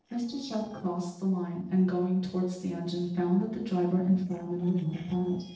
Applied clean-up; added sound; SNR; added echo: neural separator model SepFormer DNS4.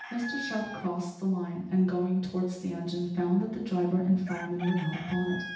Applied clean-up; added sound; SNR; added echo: none; Chicken, rooster; 14 dB; reverberation time 0.9 s.